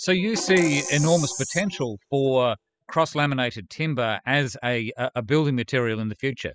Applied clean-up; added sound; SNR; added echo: classical method spectral subtraction.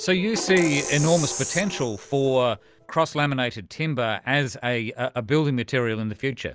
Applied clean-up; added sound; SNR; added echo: none; Percussion; 9 dB; none.